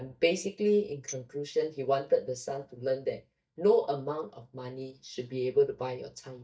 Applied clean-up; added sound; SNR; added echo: neural mask model DeepFilterNet 3.